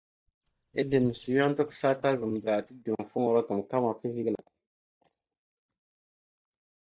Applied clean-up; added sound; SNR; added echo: neural mask model DeepFilterNet 3.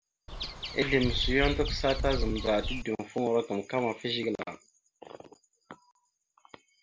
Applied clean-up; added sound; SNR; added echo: none; Bird vocalization, bird call, bird song; 1 dB; none.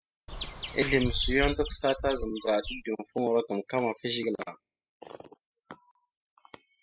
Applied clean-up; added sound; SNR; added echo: classical method spectral subtraction.